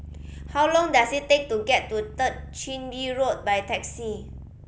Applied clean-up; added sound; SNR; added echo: none; Purr; 16 dB; none.